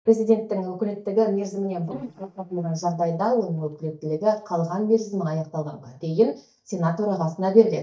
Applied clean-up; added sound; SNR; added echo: neural mask model DeepFilterNet 3.